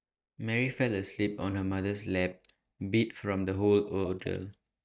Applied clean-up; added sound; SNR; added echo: neural mask model DeepFilterNet 3.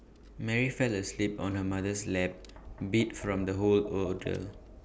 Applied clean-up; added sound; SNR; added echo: none; Tap; 19 dB; none.